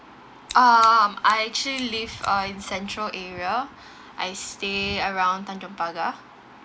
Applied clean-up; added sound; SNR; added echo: none; Scissors; 19 dB; none.